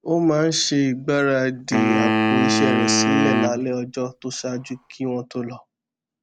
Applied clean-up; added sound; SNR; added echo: none; Wind instrument, woodwind instrument; -1 dB; none.